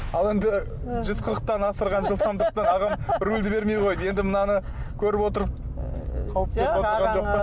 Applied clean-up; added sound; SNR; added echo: none; none; none; none.